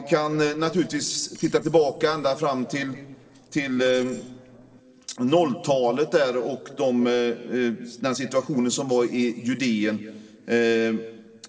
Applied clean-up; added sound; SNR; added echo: neural separator model SepFormer DNS4.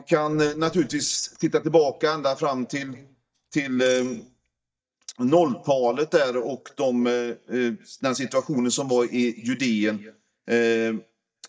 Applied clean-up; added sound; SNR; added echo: neural mask model DeepFilterNet 3.